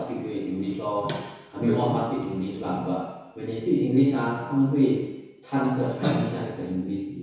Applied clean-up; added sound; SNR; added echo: none; none; none; reverberation time 1.0 s.